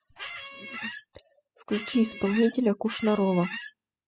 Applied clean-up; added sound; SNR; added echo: classical method spectral subtraction.